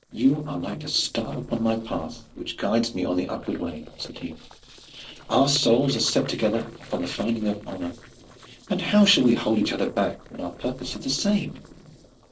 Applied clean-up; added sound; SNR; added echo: neural separator model SepFormer DNS4.